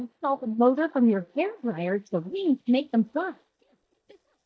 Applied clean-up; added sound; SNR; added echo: neural mask model DeepFilterNet 3.